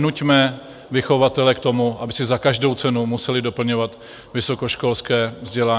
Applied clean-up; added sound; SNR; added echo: none; none; none; none.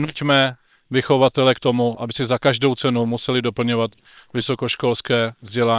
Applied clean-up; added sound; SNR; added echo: neural separator model SepFormer WHAM!.